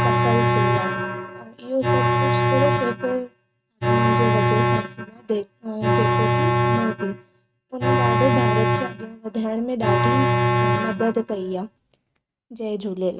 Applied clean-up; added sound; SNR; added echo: neural mask model RNNoise.